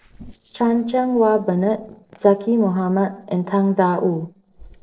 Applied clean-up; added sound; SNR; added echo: neural separator model SepFormer DNS4.